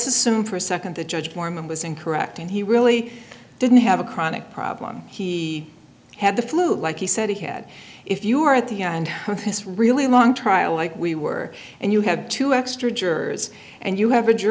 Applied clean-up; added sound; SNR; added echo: none; none; none; none.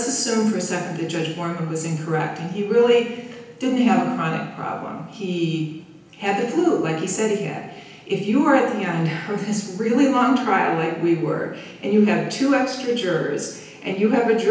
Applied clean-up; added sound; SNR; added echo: none; none; none; reverberation time 0.9 s.